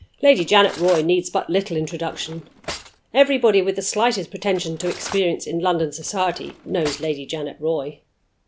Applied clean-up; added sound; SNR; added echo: none; Cutlery, silverware; 18 dB; none.